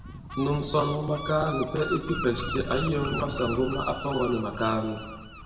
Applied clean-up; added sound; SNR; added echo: none; Gull, seagull; 8 dB; reverberation time 1.0 s.